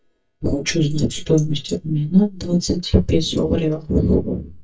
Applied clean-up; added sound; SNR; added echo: neural mask model DeepFilterNet 3.